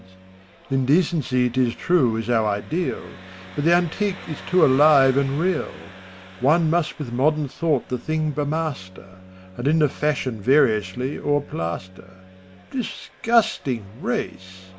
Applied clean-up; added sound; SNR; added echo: none; Engine + Bowed string instrument; 20 dB; none.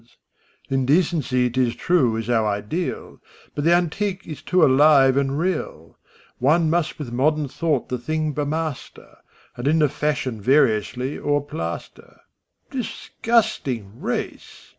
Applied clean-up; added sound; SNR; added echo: none; none; none; none.